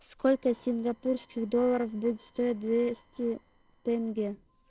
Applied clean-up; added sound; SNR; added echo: neural separator model SepFormer DNS4.